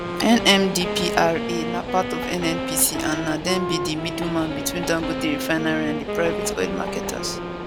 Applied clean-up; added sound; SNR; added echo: none; Train + Wind instrument, woodwind instrument; 4 dB; none.